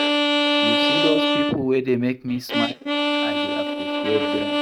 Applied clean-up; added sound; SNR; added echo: neural mask model RNNoise.